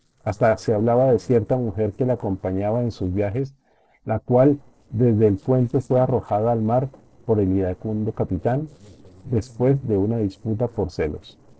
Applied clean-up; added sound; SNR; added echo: neural separator model SepFormer DNS4.